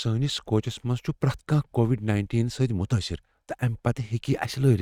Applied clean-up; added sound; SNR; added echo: neural mask model RNNoise.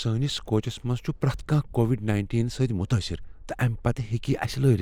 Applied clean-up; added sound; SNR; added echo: neural mask model Resemble Enhance denoiser.